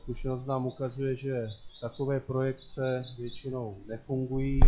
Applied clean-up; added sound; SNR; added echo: classical method log-MMSE.